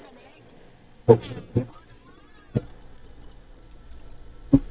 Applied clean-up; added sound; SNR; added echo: neural mask model DeepFilterNet 3.